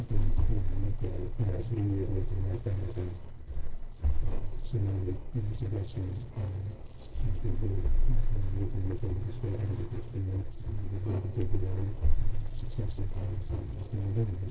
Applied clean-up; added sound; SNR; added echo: neural separator model SepFormer DNS4.